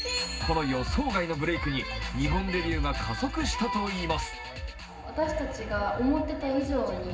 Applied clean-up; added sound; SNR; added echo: none; none; none; reverberation time 0.4 s.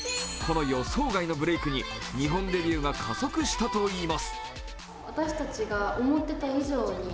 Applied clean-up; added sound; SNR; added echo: none; none; none; none.